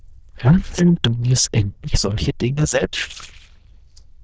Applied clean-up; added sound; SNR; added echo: neural diffusion model UNIVERSE++.